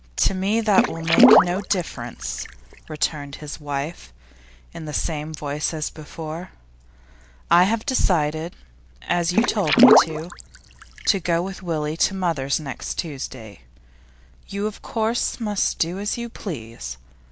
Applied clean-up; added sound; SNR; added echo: none; Water / Splash, splatter; -4 dB; none.